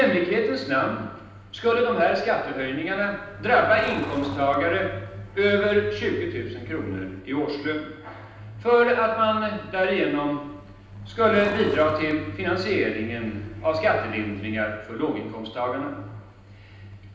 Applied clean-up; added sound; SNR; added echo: none; Truck; 15 dB; reverberation time 0.9 s.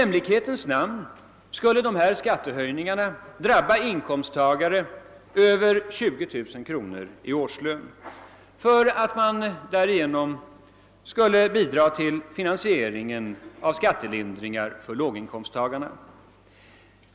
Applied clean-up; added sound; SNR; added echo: none; none; none; none.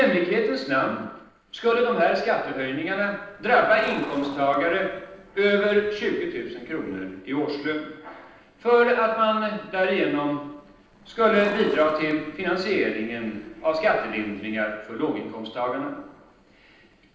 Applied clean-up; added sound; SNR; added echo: neural separator model SepFormer DNS4.